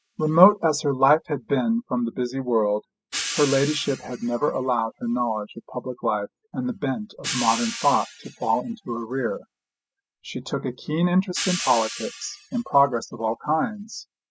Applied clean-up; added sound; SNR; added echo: classical method spectral subtraction.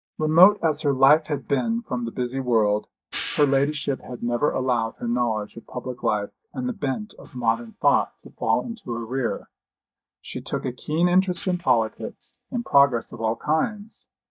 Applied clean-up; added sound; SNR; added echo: neural mask model DeepFilterNet 3.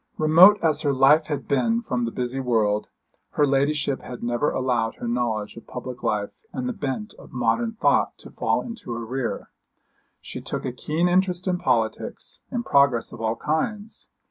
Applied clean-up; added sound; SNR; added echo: none; none; none; none.